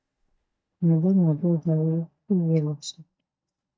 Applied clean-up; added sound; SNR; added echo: neural mask model DeepFilterNet 3.